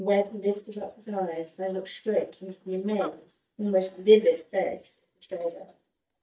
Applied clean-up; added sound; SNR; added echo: neural mask model DeepFilterNet 3.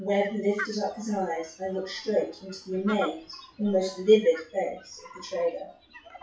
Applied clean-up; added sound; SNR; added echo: classical method WPE with log-MMSE.